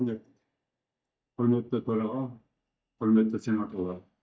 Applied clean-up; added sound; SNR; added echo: neural mask model DeepFilterNet 3.